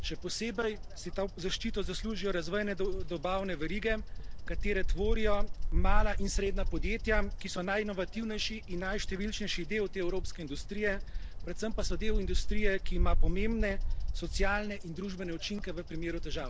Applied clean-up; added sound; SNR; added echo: none; Bird vocalization, bird call, bird song; -4 dB; none.